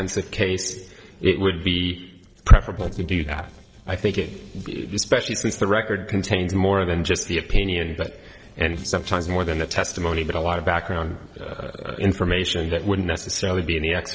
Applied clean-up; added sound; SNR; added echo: neural separator model SepFormer DNS4.